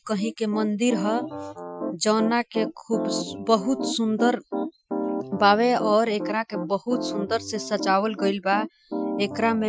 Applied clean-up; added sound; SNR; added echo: classical method Wiener filter.